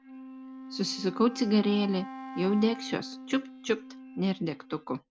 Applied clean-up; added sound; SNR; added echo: none; Wind instrument, woodwind instrument; 13 dB; none.